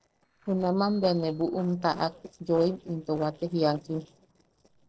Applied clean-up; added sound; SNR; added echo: neural separator model SepFormer DNS4.